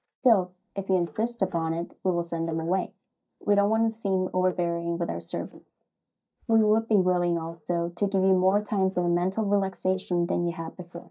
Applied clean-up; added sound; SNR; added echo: neural mask model DeepFilterNet 3.